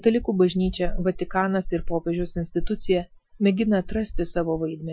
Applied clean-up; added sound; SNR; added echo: classical method Wiener filter.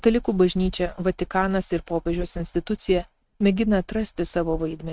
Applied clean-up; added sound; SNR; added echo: neural mask model RNNoise.